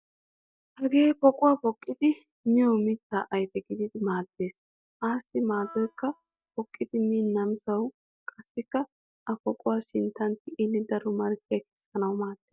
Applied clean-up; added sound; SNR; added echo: neural mask model DeepFilterNet 3.